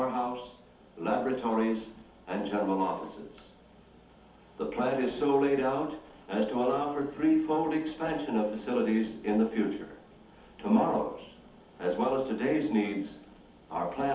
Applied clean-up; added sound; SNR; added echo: none; none; none; reverberation time 0.6 s.